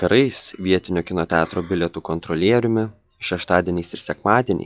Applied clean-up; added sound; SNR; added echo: classical method log-MMSE.